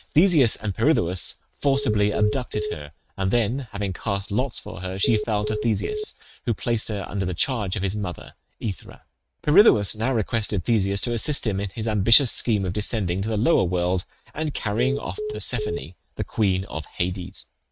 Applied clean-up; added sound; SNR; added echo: neural mask model RNNoise.